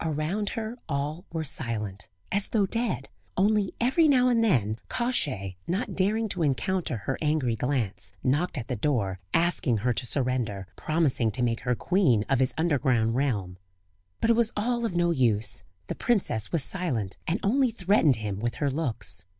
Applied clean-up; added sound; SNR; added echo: none; none; none; none.